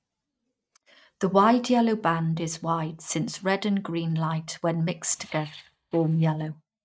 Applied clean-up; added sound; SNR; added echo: neural mask model DeepFilterNet 3.